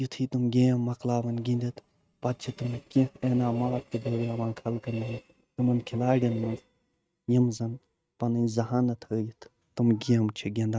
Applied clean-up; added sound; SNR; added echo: neural mask model RNNoise.